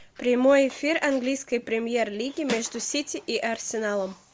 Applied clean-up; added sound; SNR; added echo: none; none; none; none.